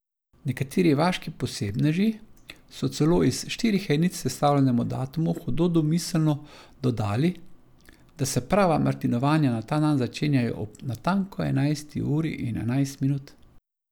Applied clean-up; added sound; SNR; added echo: none; none; none; none.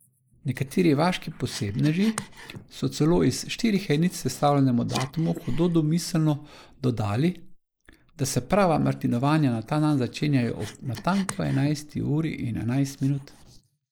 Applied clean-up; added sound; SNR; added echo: neural mask model Resemble Enhance denoiser.